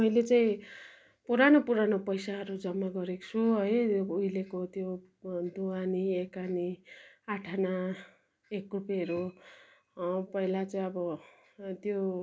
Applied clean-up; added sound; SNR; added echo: none; none; none; none.